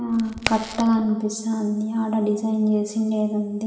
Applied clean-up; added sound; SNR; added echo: none; Crack; 10 dB; reverberation time 2.3 s.